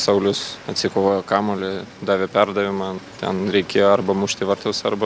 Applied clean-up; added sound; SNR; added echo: none; none; none; none.